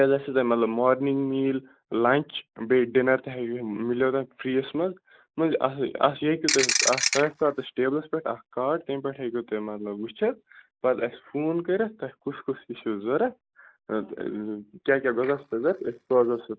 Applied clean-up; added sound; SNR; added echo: neural mask model DeepFilterNet 3.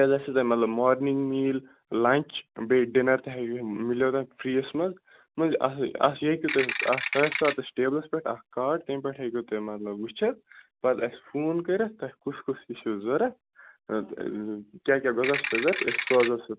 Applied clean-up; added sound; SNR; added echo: none; Ratchet, pawl / Percussion; -4 dB; none.